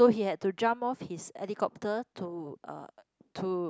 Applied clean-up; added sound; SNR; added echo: none; none; none; none.